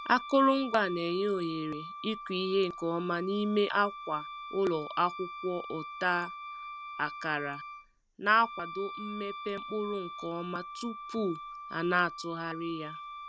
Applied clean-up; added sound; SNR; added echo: none; Wind instrument, woodwind instrument; 11 dB; none.